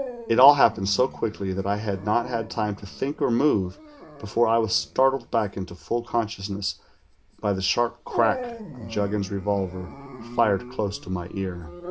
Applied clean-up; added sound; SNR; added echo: none; Dog; 14 dB; reverberation time 0.3 s.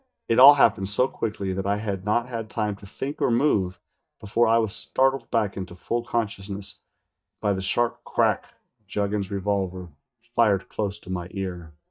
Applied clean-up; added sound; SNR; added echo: neural mask model DeepFilterNet 3.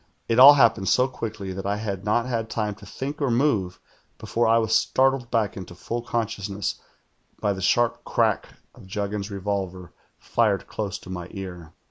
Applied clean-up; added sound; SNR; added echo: none; none; none; none.